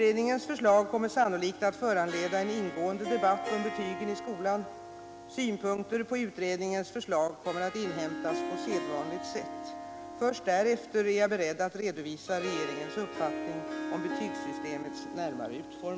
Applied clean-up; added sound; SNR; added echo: none; Harp; 8 dB; none.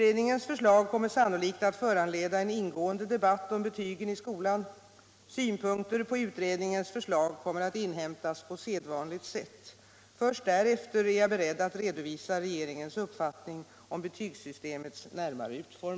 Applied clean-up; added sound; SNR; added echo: none; none; none; none.